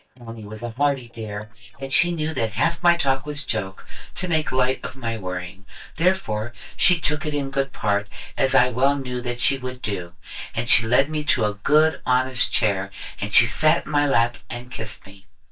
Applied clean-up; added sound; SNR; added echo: neural mask model DeepFilterNet 3.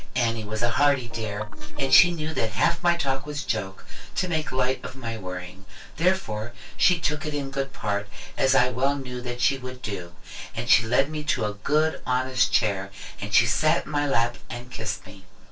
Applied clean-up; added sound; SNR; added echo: neural separator model SepFormer DNS4.